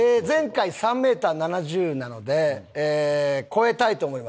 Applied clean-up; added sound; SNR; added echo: none; none; none; none.